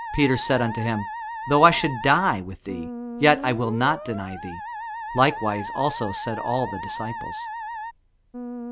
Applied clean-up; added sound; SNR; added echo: none; Musical instrument; 9 dB; none.